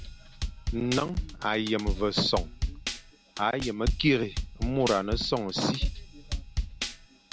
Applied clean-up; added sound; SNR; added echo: none; Drum kit; 4 dB; none.